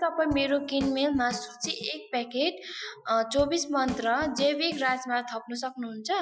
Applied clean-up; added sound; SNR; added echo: classical method Wiener filter.